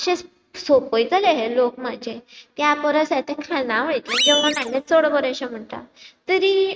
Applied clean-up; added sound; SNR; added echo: neural mask model RNNoise.